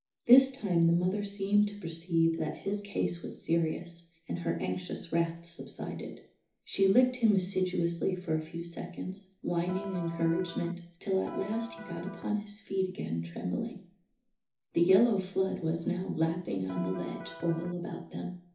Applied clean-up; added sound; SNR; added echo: none; Electric guitar; 14 dB; reverberation time 0.6 s.